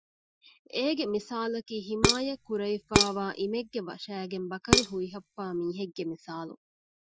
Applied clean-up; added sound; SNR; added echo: classical method Wiener filter.